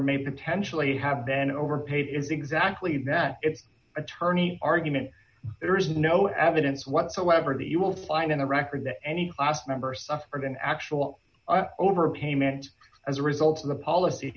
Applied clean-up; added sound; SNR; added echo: none; none; none; none.